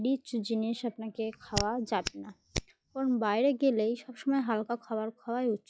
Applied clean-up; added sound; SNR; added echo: classical method log-MMSE.